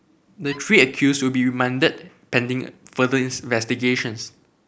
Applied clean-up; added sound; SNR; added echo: neural mask model Resemble Enhance denoiser.